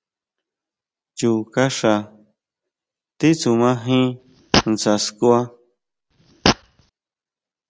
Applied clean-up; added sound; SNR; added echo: none; Fart; 3 dB; none.